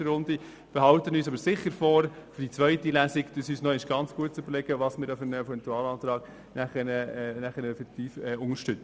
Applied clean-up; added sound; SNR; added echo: none; none; none; none.